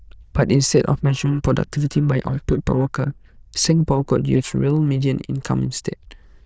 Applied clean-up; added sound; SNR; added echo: neural diffusion model UNIVERSE++.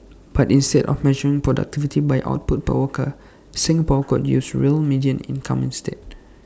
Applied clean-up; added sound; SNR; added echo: none; none; none; none.